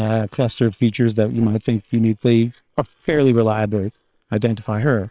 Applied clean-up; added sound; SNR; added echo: neural separator model SepFormer WHAM!.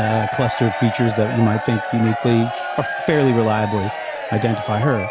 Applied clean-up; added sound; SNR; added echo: none; Crowd / Cheering; 6 dB; none.